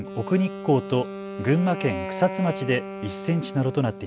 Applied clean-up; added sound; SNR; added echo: none; Wind instrument, woodwind instrument; 9 dB; none.